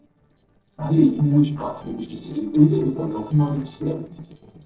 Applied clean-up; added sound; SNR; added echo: neural separator model SepFormer DNS4.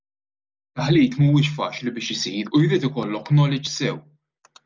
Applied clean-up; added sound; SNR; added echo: none; none; none; none.